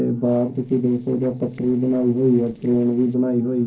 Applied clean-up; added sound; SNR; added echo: neural separator model SepFormer DNS4.